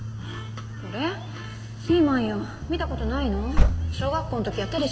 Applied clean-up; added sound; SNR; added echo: none; Slam / Car; 3 dB; reverberation time 1.6 s.